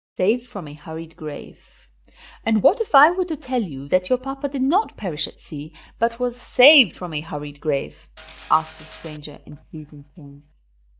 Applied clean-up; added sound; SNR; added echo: neural mask model DeepFilterNet 3.